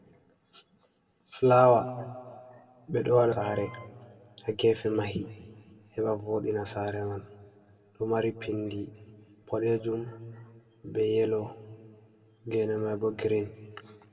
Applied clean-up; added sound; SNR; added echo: none; Wind instrument, woodwind instrument; 19 dB; reverberation time 1.5 s.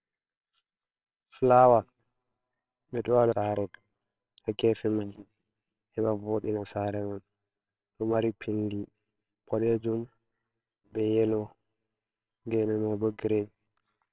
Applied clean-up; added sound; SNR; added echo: neural separator model SepFormer WHAMR!.